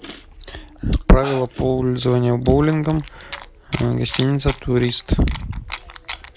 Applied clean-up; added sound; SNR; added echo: none; Chewing, mastication; 17 dB; none.